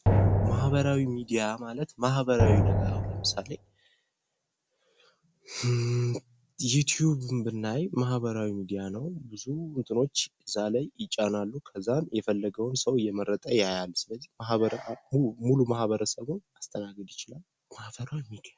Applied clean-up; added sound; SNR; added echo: none; Drum; -4 dB; none.